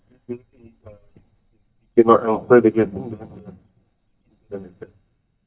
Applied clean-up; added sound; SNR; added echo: neural mask model DeepFilterNet 3.